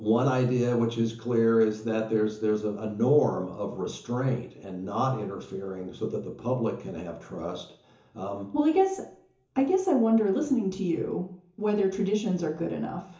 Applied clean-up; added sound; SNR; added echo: none; none; none; reverberation time 0.7 s.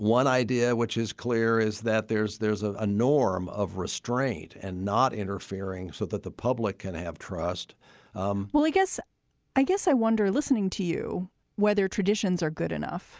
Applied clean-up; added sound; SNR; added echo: none; none; none; none.